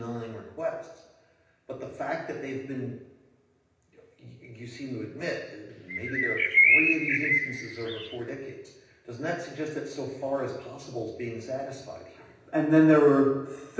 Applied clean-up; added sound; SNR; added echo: none; Bird; -5 dB; reverberation time 0.9 s.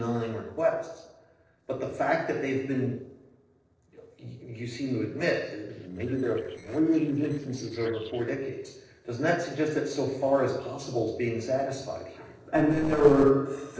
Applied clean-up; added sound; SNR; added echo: neural separator model SepFormer DNS4.